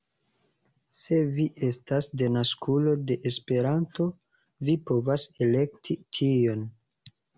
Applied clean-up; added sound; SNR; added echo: none; none; none; none.